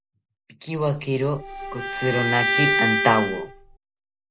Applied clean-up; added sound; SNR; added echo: none; Bowed string instrument; 0 dB; none.